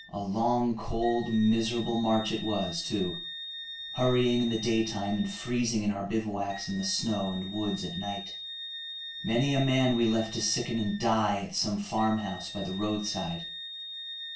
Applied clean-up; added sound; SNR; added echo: none; Wind instrument, woodwind instrument; 12 dB; reverberation time 0.3 s.